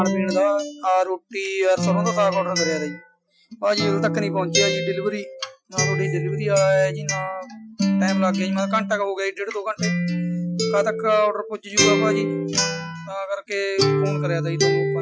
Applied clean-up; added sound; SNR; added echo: classical method Wiener filter.